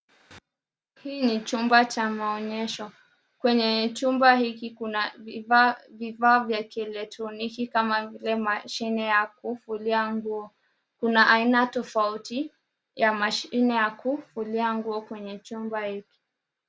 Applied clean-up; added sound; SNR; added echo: none; none; none; none.